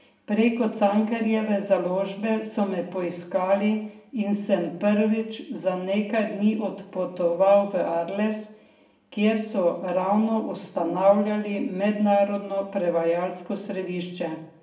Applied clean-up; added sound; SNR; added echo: none; none; none; reverberation time 0.6 s.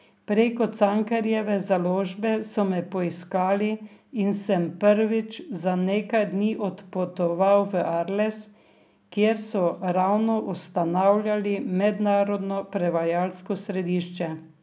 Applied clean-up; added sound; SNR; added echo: none; none; none; none.